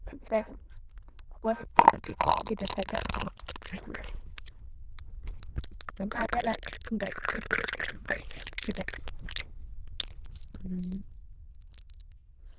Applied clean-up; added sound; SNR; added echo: neural diffusion model UNIVERSE++.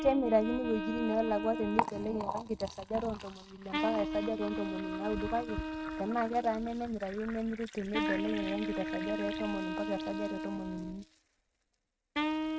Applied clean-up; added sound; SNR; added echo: neural mask model RNNoise.